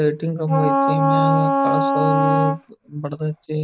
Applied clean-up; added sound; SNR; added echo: none; Wind instrument, woodwind instrument; -2 dB; none.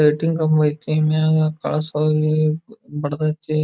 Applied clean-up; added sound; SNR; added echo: none; none; none; none.